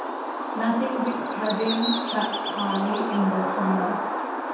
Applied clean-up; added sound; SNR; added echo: none; Bird; 1 dB; reverberation time 0.9 s.